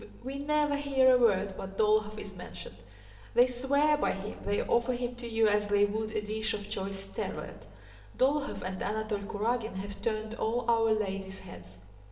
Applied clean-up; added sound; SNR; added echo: none; none; none; reverberation time 0.8 s.